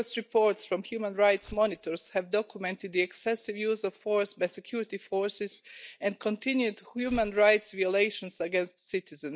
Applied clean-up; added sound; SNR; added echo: neural mask model DeepFilterNet 3.